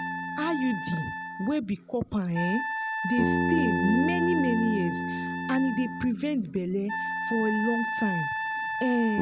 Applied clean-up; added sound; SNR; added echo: none; Wind instrument, woodwind instrument + Bass guitar; 2 dB; none.